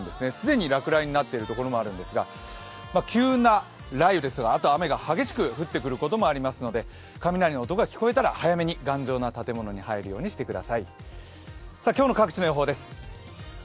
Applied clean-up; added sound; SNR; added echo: none; none; none; none.